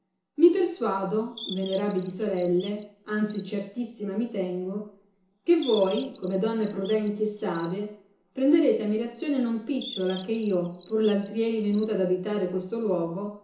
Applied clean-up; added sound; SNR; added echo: none; Bird; 6 dB; reverberation time 0.7 s.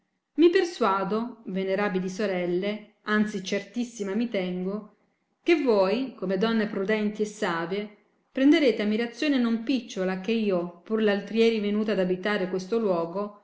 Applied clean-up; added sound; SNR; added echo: none; none; none; none.